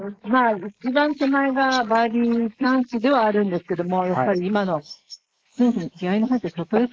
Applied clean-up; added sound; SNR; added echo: neural mask model Resemble Enhance denoiser.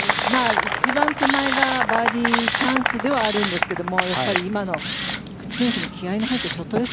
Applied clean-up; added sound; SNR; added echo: none; Tools; 7 dB; none.